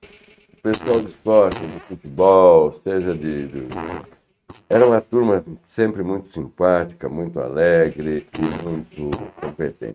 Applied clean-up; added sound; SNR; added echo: neural mask model RNNoise.